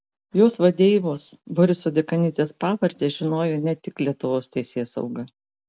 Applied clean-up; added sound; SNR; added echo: none; none; none; none.